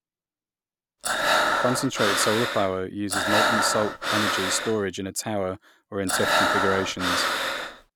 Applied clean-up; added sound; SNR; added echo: none; Breathing; -3 dB; none.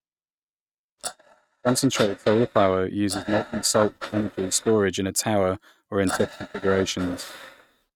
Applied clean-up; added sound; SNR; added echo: neural mask model RNNoise.